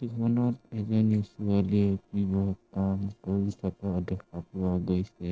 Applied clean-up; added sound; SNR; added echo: neural separator model SepFormer DNS4.